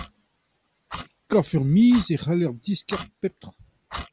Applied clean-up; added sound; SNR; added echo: none; Clock; 17 dB; none.